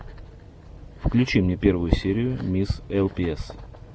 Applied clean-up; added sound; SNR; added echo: none; none; none; none.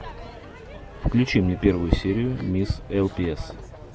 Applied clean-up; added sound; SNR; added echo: none; Crowd / Fireworks; 18 dB; none.